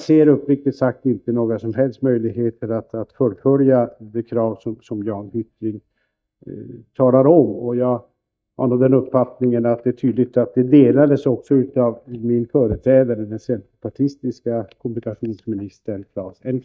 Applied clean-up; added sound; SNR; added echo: neural mask model DeepFilterNet 3.